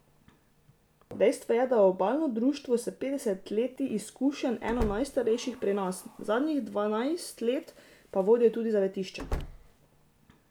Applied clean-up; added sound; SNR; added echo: none; Slam; 10 dB; none.